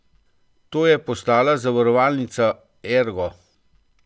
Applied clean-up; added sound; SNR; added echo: none; none; none; none.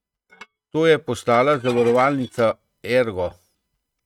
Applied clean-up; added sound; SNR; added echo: neural mask model RNNoise.